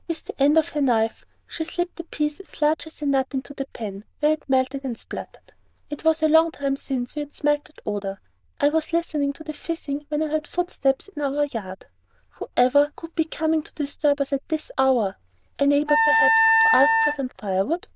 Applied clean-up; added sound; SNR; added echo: neural diffusion model UNIVERSE++.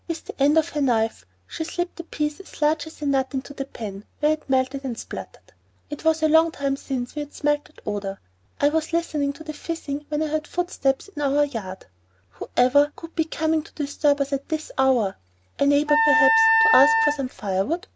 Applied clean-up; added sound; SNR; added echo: none; Wind instrument, woodwind instrument; -4 dB; none.